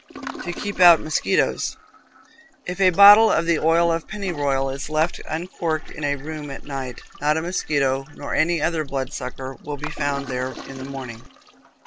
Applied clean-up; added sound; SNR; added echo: none; Toilet flush + Clapping; 18 dB; none.